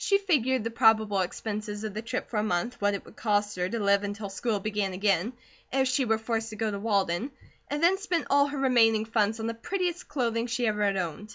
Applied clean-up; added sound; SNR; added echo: none; none; none; none.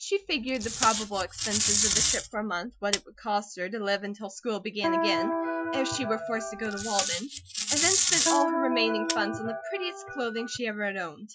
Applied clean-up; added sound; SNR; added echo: classical method Wiener filter.